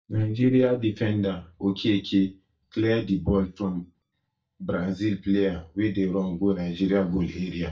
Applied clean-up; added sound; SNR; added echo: neural mask model DeepFilterNet 3.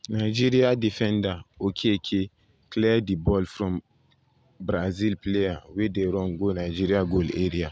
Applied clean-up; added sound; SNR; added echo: none; none; none; none.